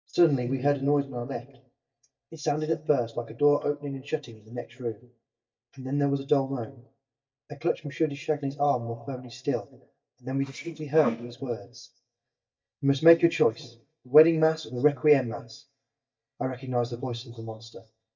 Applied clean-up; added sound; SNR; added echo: neural mask model DeepFilterNet 3.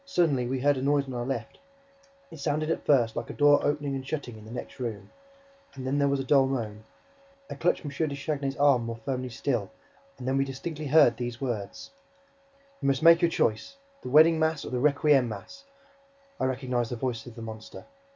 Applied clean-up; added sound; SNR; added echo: none; none; none; none.